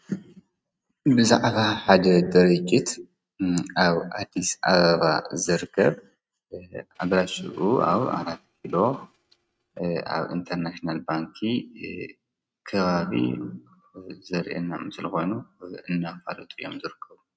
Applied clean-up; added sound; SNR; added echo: neural mask model RNNoise.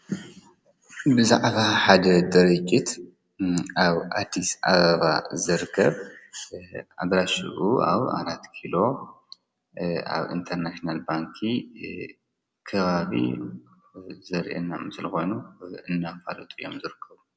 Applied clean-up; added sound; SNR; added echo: none; none; none; none.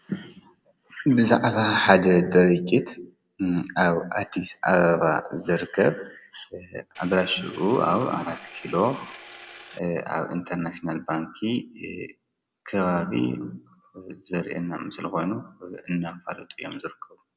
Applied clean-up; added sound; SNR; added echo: none; Engine; 17 dB; none.